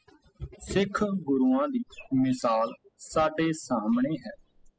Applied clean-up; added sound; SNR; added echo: classical method spectral subtraction.